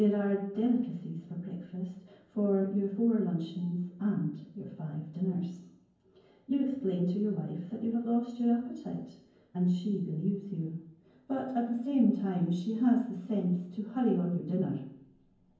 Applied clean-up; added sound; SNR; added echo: none; none; none; reverberation time 0.9 s.